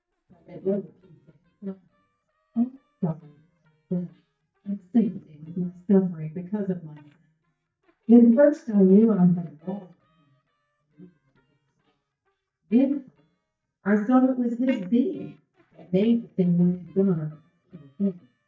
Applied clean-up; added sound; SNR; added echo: neural mask model DeepFilterNet 3.